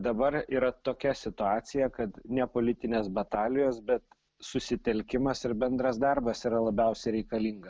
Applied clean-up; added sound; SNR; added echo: none; none; none; none.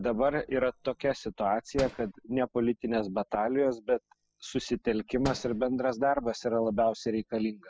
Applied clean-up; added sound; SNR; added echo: classical method spectral subtraction.